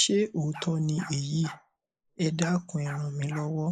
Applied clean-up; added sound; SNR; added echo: neural mask model Resemble Enhance denoiser.